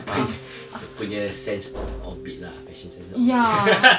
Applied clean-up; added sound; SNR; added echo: none; Keyboard (musical); 18 dB; none.